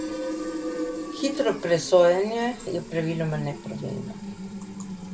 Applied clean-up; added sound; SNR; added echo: none; Fill (with liquid); 7 dB; none.